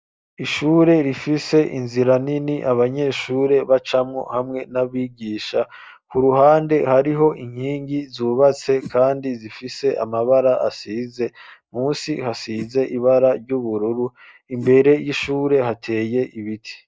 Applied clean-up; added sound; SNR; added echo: none; Whoosh, swoosh, swish; 16 dB; none.